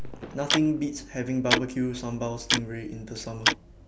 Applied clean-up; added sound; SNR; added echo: none; Tick-tock + Fireworks; 1 dB; none.